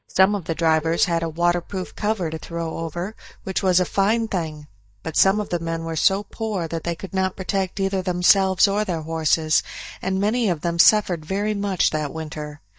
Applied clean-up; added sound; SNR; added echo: neural mask model DeepFilterNet 3.